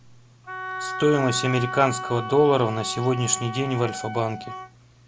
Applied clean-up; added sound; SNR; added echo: none; Wind instrument, woodwind instrument; 9 dB; none.